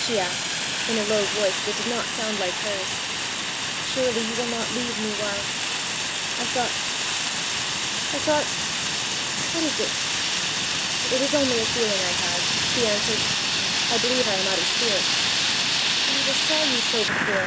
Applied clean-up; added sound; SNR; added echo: none; Fire; -5 dB; none.